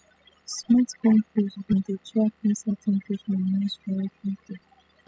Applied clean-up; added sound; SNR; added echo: classical method spectral subtraction.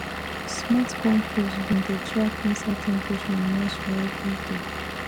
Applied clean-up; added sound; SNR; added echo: none; Engine / Vehicle; 5 dB; none.